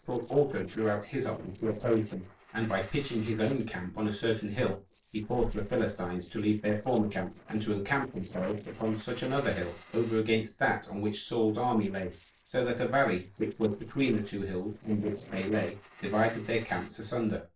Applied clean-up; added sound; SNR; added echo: neural separator model SepFormer DNS4.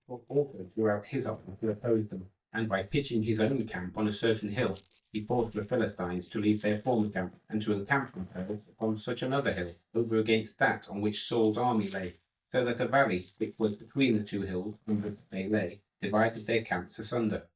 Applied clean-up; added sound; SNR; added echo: neural mask model DeepFilterNet 3.